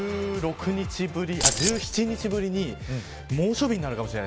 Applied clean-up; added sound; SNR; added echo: none; Keys jangling; -3 dB; none.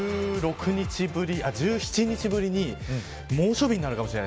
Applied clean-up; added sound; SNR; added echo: none; none; none; none.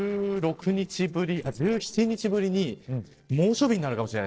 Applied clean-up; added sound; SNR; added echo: neural separator model SepFormer DNS4.